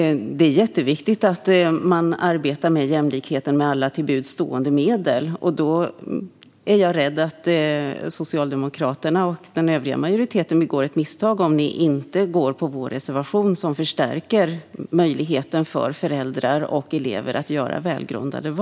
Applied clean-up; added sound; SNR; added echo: none; none; none; none.